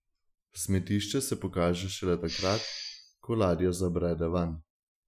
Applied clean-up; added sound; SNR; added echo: classical method Wiener filter.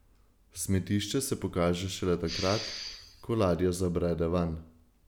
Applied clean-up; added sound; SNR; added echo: none; Respiratory sounds; 9 dB; none.